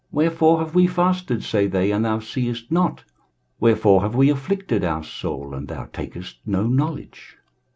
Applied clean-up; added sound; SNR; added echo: none; none; none; none.